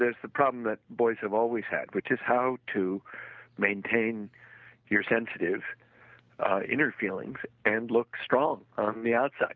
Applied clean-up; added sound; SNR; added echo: none; none; none; none.